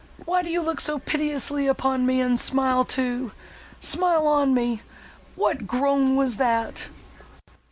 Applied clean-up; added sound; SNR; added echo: none; none; none; none.